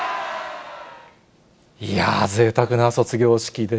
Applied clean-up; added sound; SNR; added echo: none; none; none; none.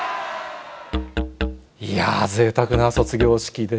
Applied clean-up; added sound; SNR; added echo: none; Musical instrument; 7 dB; none.